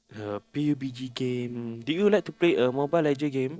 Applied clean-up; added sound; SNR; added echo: neural separator model SepFormer DNS4.